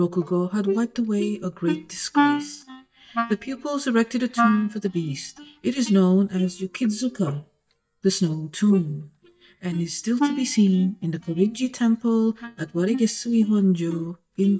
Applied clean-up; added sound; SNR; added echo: neural mask model DeepFilterNet 3.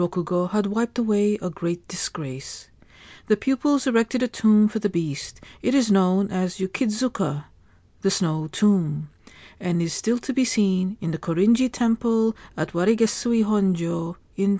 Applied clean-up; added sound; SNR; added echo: none; none; none; none.